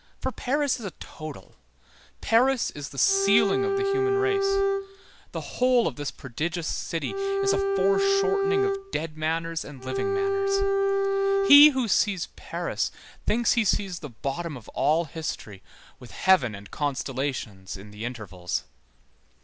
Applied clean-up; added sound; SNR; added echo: none; Bowed string instrument; -3 dB; none.